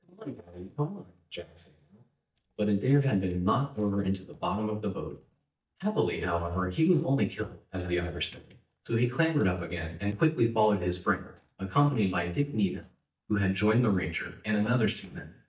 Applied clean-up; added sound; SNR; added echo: neural mask model DeepFilterNet 3.